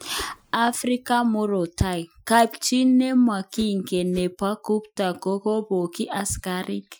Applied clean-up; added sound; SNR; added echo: classical method Wiener filter.